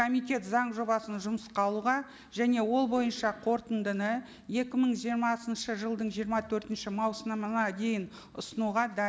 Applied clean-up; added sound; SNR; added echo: none; none; none; none.